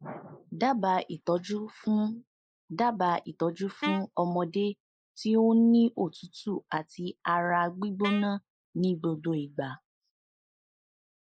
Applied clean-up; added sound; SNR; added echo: neural mask model Resemble Enhance denoiser.